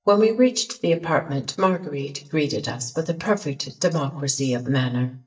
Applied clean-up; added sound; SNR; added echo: neural mask model DeepFilterNet 3.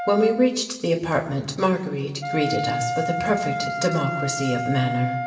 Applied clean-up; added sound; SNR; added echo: none; Wind instrument, woodwind instrument; 6 dB; reverberation time 1.2 s.